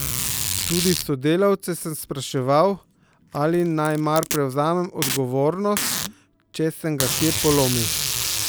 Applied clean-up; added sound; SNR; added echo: none; Packing tape, duct tape; 5 dB; none.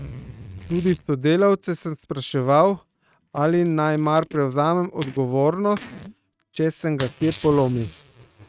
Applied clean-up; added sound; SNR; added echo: neural mask model RNNoise.